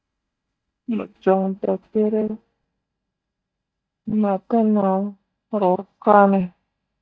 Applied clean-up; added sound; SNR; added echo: neural mask model DeepFilterNet 3.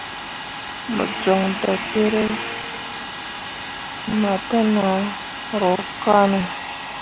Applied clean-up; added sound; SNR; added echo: none; Domestic sounds, home sounds; 9 dB; none.